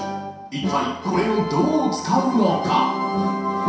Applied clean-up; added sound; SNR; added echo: none; none; none; reverberation time 0.7 s.